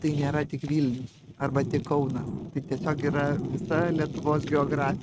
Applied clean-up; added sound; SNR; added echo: neural mask model RNNoise.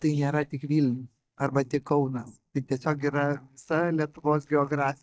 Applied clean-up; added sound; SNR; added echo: neural mask model DeepFilterNet 3.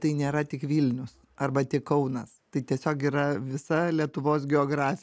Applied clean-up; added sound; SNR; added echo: none; none; none; none.